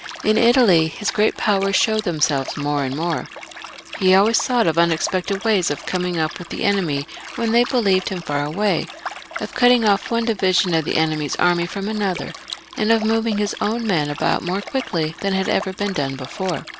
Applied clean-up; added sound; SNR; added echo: none; Liquid; 14 dB; none.